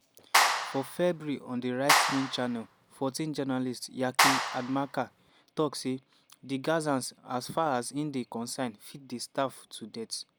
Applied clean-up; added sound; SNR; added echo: none; Clapping; -4 dB; none.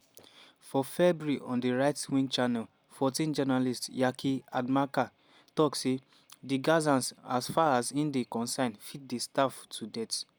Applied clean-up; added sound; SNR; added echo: none; none; none; none.